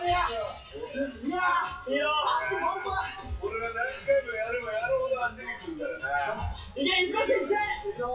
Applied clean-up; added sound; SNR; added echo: classical method WPE with log-MMSE.